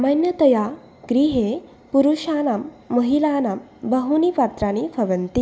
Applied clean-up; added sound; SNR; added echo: none; none; none; none.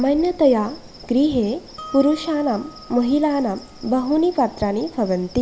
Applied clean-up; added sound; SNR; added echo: none; Insect + Harp; 20 dB; none.